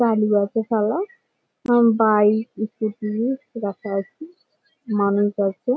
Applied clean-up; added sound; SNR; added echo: none; none; none; none.